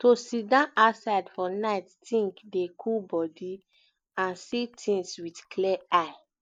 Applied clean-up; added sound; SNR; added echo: neural mask model Resemble Enhance denoiser.